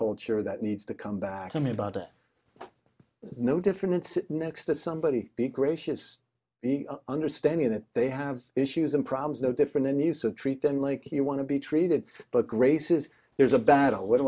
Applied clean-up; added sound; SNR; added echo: none; none; none; none.